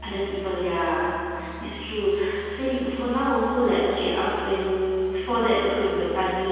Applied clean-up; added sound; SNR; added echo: none; Musical instrument; 16 dB; reverberation time 2.1 s.